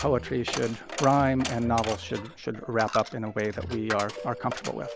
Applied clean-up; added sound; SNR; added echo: none; Coin (dropping); 11 dB; none.